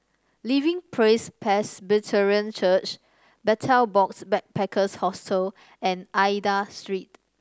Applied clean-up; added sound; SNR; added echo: none; none; none; none.